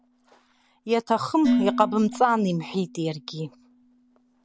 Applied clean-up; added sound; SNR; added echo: none; Dishes, pots, and pans; 6 dB; none.